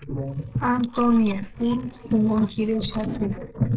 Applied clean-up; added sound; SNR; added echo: neural mask model Resemble Enhance denoiser.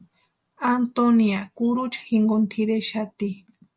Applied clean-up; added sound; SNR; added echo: none; none; none; none.